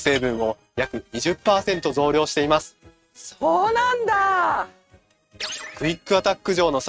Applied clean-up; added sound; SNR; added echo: neural mask model RNNoise.